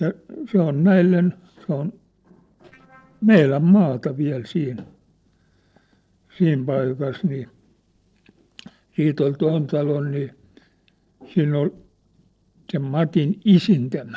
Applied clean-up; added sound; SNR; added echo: neural separator model SepFormer DNS4.